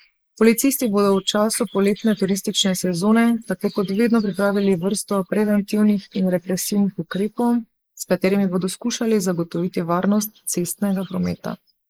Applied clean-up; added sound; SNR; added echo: neural mask model Resemble Enhance denoiser.